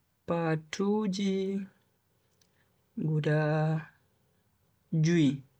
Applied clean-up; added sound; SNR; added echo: none; none; none; none.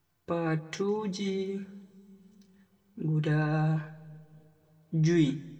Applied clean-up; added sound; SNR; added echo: none; none; none; reverberation time 1.0 s.